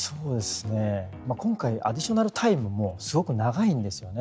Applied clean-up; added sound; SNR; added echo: none; none; none; none.